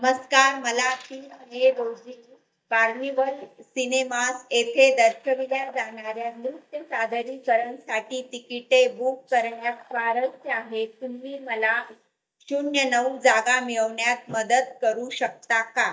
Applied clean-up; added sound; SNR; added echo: neural mask model DeepFilterNet 3.